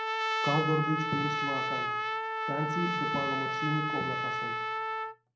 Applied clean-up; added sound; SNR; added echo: none; Trumpet; -3 dB; reverberation time 0.6 s.